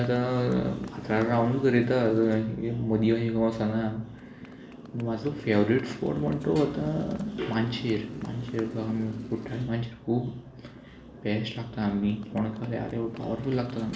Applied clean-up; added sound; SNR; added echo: none; Motorcycle; 14 dB; reverberation time 0.2 s.